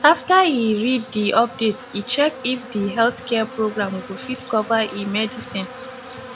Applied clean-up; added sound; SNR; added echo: none; Insect; 16 dB; none.